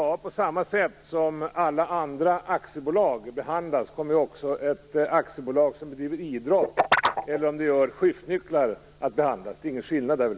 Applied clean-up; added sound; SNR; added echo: none; Guitar; 2 dB; none.